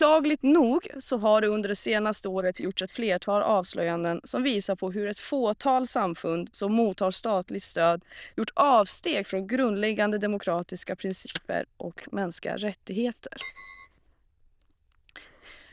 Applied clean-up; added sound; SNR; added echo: neural diffusion model UNIVERSE++.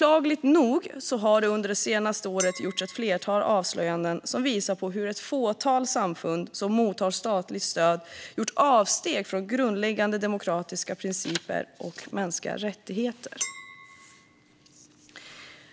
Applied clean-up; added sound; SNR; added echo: none; Chink, clink; 15 dB; none.